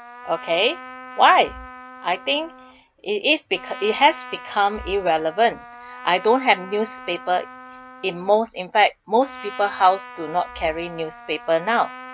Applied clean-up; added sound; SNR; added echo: none; Trumpet; 17 dB; none.